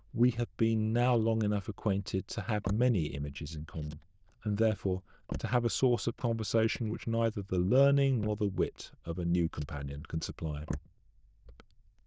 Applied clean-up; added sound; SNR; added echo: neural diffusion model UNIVERSE++.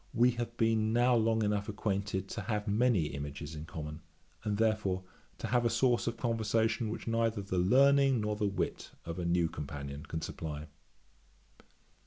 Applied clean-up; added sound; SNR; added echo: none; none; none; none.